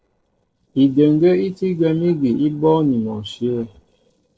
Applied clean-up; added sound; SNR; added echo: neural separator model SepFormer DNS4.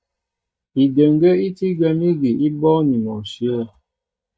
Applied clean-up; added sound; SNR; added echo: neural mask model DeepFilterNet 3.